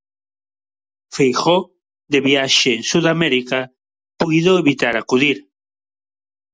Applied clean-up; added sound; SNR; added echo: none; none; none; none.